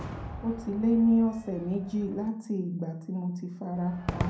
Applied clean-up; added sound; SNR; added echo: none; Crowd / Cheering / Fireworks; 10 dB; reverberation time 0.5 s.